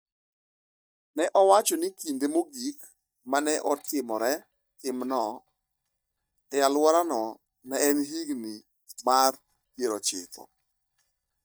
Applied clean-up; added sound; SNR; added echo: neural mask model DeepFilterNet 3.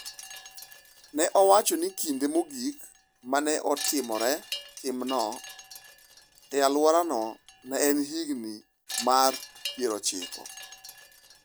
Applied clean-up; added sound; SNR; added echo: none; Wind chime; 15 dB; none.